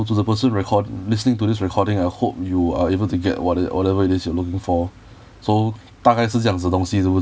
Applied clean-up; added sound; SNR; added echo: none; none; none; none.